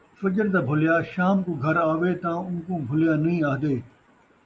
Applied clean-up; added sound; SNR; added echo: none; none; none; none.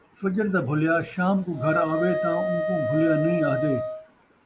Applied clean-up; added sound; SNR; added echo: none; Wind instrument, woodwind instrument; 3 dB; none.